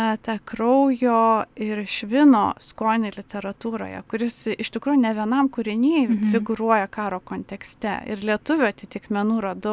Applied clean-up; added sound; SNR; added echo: none; none; none; none.